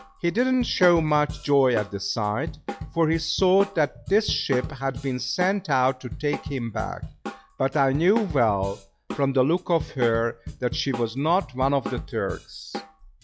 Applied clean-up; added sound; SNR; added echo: classical method log-MMSE.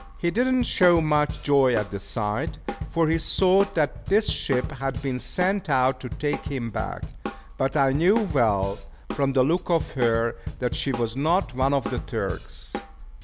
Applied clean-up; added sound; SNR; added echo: none; Drum kit; 10 dB; none.